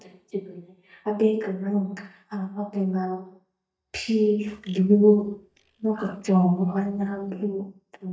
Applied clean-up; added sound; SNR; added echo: neural mask model DeepFilterNet 3.